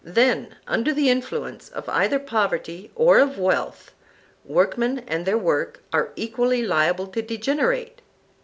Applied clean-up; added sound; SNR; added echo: none; none; none; none.